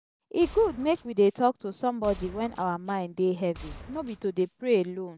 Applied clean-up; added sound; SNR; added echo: none; Gunshot, gunfire; 19 dB; none.